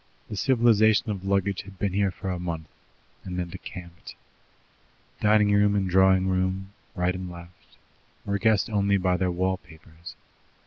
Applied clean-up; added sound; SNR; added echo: none; none; none; none.